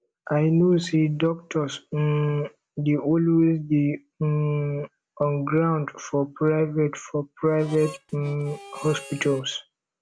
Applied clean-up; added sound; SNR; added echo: none; Harmonica; 18 dB; none.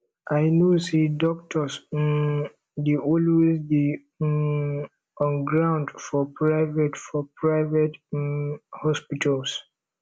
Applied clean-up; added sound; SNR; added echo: none; none; none; none.